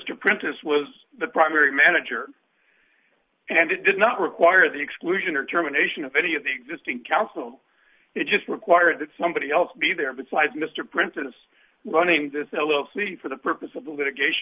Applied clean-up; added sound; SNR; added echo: none; none; none; none.